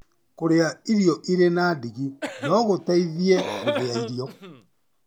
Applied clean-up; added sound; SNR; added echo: none; Cough; 9 dB; none.